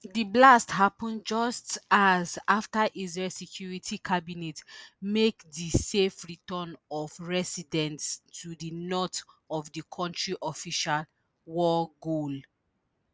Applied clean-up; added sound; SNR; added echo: none; none; none; none.